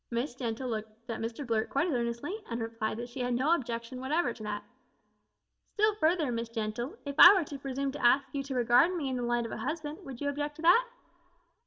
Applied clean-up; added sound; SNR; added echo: none; none; none; reverberation time 0.3 s.